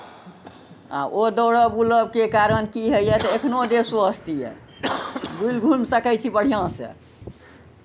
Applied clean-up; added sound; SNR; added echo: none; Cough; 15 dB; none.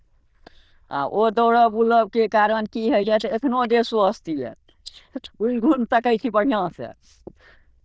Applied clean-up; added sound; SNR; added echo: neural diffusion model UNIVERSE++.